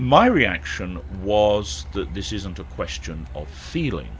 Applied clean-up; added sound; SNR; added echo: none; Truck; 12 dB; none.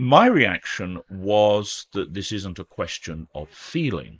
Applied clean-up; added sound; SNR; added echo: neural mask model Resemble Enhance denoiser.